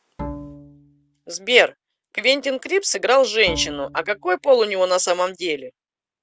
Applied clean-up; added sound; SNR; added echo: none; Bowed string instrument; 15 dB; none.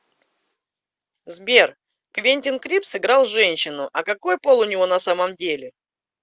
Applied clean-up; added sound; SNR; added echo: none; none; none; none.